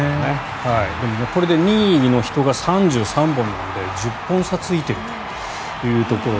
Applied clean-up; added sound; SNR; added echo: none; none; none; none.